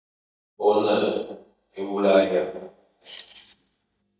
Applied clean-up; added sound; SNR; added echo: neural mask model DeepFilterNet 3.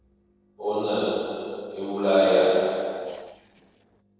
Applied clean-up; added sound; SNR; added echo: neural separator model SepFormer DNS4.